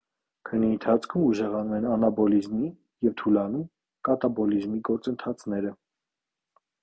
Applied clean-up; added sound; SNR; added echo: none; none; none; none.